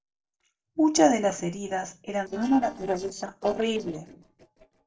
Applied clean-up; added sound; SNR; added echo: neural separator model SepFormer DNS4.